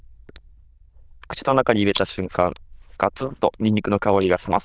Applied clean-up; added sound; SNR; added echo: neural diffusion model UNIVERSE++.